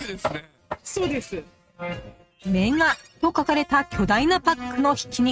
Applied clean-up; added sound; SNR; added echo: neural mask model RNNoise.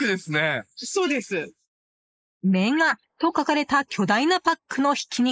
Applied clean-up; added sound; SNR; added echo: neural mask model Resemble Enhance denoiser.